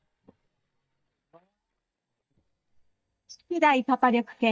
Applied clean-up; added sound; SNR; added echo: neural mask model DeepFilterNet 3.